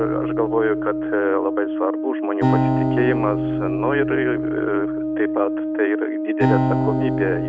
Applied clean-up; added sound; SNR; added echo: none; Acoustic guitar + Brass instrument; -2 dB; none.